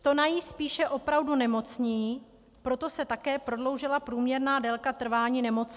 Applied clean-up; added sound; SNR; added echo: none; none; none; none.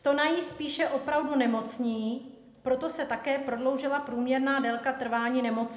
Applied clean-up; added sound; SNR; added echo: none; none; none; reverberation time 0.8 s.